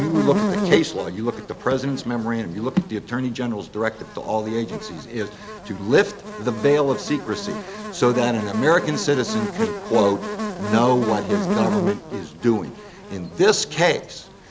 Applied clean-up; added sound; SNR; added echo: none; Buzz; 6 dB; none.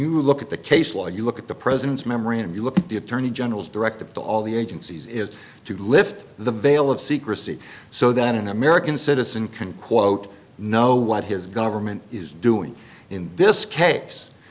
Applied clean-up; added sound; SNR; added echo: none; none; none; none.